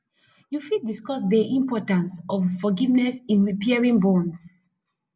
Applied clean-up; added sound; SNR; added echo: none; none; none; none.